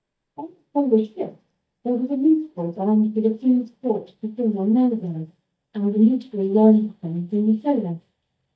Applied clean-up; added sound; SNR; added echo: neural mask model DeepFilterNet 3.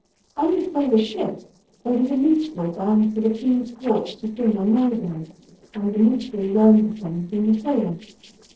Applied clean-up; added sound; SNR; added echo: neural separator model SepFormer DNS4.